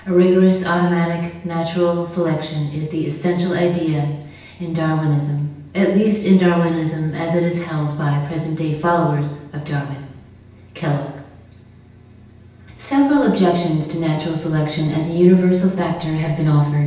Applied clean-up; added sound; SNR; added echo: none; none; none; reverberation time 0.9 s.